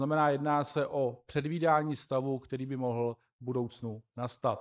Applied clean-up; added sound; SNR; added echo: neural mask model Resemble Enhance denoiser.